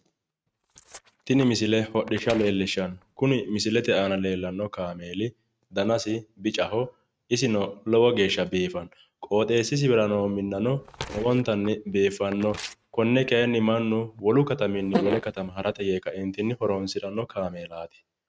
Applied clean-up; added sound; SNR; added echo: neural mask model RNNoise.